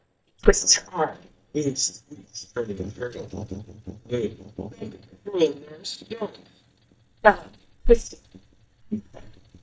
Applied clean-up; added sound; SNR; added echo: neural mask model DeepFilterNet 3.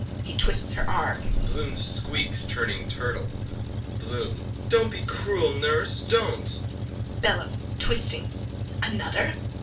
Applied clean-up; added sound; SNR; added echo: none; Truck; 4 dB; reverberation time 0.2 s.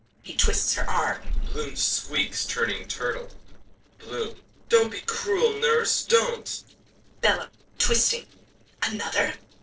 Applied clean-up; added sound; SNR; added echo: neural separator model SepFormer DNS4.